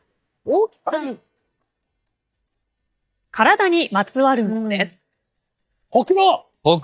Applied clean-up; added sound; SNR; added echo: neural mask model DeepFilterNet 3.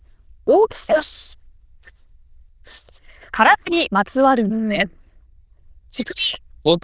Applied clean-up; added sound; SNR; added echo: neural diffusion model UNIVERSE++.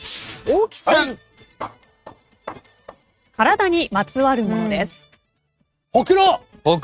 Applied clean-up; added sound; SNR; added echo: neural mask model RNNoise.